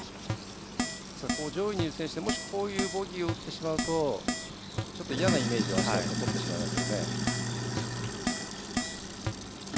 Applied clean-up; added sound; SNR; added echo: none; Keyboard (musical) + Sink (filling or washing); -1 dB; none.